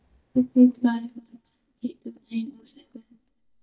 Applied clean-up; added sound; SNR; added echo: neural mask model DeepFilterNet 3.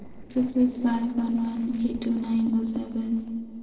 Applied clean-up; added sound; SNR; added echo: neural separator model SepFormer DNS4.